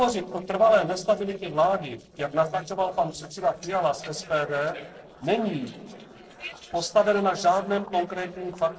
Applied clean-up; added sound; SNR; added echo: neural separator model SepFormer DNS4.